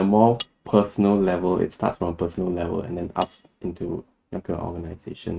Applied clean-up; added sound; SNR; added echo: neural mask model RNNoise.